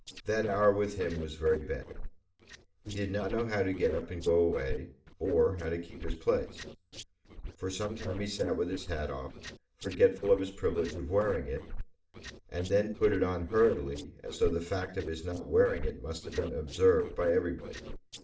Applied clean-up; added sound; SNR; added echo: neural separator model SepFormer DNS4.